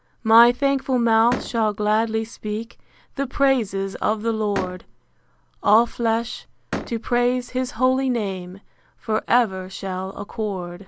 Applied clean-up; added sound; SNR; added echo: none; Slam; 12 dB; none.